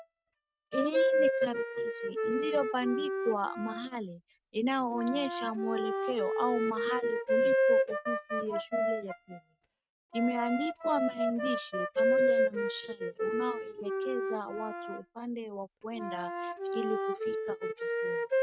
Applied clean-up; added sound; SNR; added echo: neural mask model RNNoise.